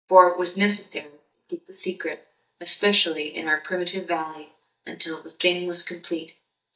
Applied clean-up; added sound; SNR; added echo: neural mask model DeepFilterNet 3.